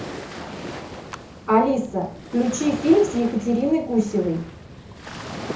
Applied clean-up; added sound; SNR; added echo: none; Waves, surf; 12 dB; reverberation time 0.5 s.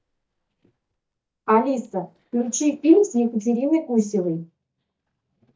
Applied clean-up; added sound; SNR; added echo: neural mask model DeepFilterNet 3.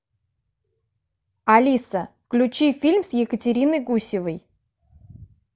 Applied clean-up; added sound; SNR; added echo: none; none; none; none.